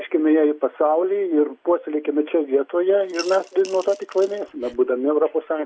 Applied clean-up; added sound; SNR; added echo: none; Coin (dropping) / Glass; 20 dB; none.